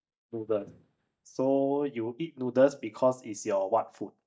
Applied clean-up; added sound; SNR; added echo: neural mask model DeepFilterNet 3.